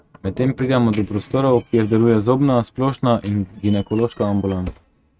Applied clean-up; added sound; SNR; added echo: neural mask model RNNoise.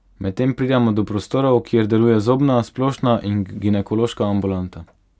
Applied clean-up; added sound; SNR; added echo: none; none; none; none.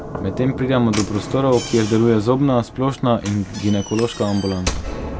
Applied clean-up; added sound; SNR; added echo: none; Knock / Slam; 10 dB; none.